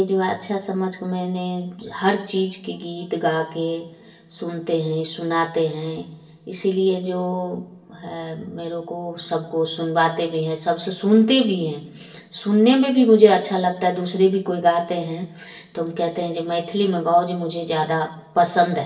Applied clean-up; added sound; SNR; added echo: none; none; none; reverberation time 0.9 s.